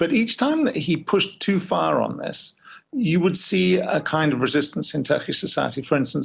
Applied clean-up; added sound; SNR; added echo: none; none; none; none.